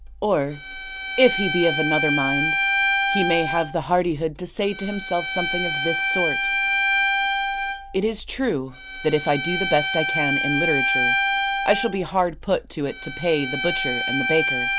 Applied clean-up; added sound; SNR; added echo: none; Bowed string instrument; -1 dB; none.